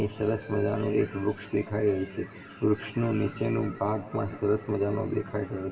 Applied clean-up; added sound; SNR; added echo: none; none; none; reverberation time 2.3 s.